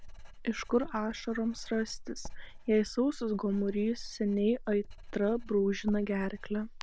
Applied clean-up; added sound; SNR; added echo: none; Writing; 12 dB; none.